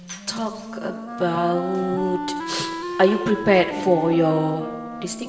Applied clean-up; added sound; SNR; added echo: none; Wind instrument, woodwind instrument; 8 dB; reverberation time 2.8 s.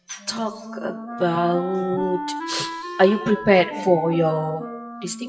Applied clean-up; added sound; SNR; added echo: classical method WPE with log-MMSE.